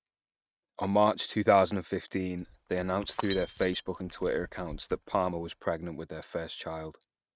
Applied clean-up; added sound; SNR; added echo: neural mask model RNNoise.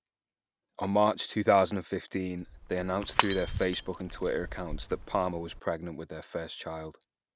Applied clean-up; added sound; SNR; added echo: none; Shatter / Crushing; 5 dB; none.